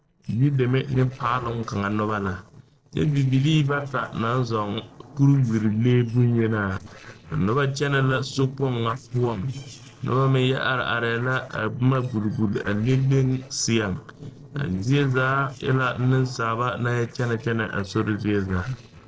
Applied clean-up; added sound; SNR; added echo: neural separator model SepFormer DNS4.